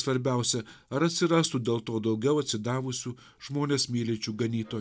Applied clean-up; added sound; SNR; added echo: none; none; none; none.